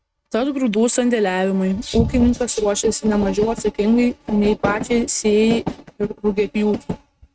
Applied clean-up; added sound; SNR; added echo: neural mask model RNNoise.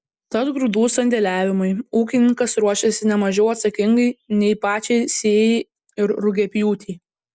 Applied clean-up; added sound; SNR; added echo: none; none; none; none.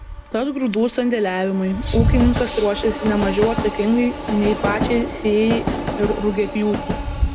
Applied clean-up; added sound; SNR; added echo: none; Train; 4 dB; none.